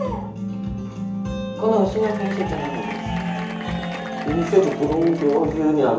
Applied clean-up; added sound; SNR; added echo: none; Applause / Crowd / Cheering; 11 dB; reverberation time 0.8 s.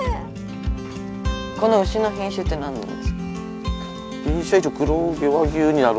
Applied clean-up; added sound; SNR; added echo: none; none; none; none.